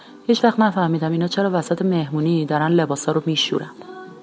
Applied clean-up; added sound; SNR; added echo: none; none; none; none.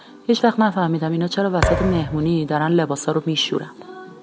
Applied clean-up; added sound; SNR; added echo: none; Thump, thud; 4 dB; none.